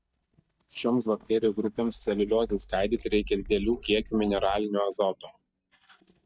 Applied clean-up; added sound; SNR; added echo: neural mask model DeepFilterNet 3.